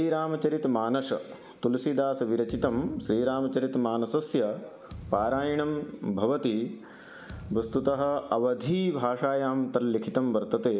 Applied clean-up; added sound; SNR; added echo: none; Thump, thud; 18 dB; none.